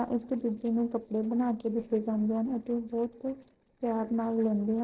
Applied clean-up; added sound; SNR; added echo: neural separator model SepFormer DNS4.